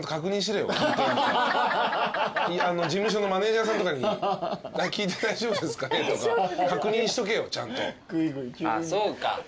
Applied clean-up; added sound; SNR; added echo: none; none; none; none.